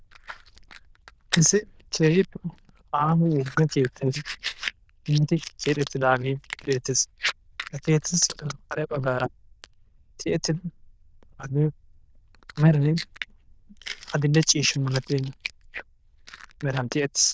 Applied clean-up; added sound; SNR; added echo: neural diffusion model UNIVERSE++.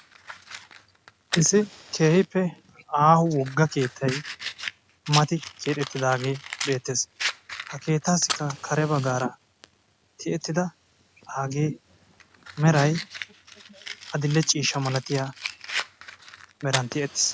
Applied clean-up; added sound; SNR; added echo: none; Fire; 11 dB; none.